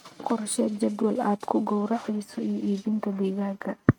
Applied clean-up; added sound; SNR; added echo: neural mask model RNNoise.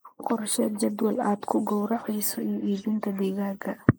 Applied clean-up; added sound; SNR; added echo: neural mask model Resemble Enhance denoiser.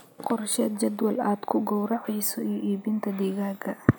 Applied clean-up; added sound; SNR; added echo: none; none; none; none.